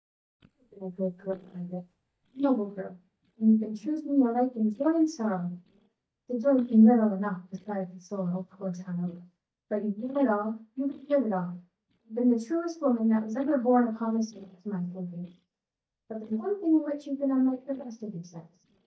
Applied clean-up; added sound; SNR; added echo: neural mask model DeepFilterNet 3.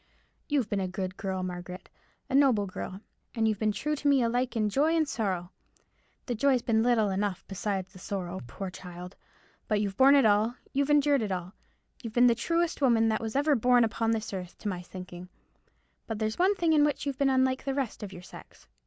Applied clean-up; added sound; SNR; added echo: none; none; none; none.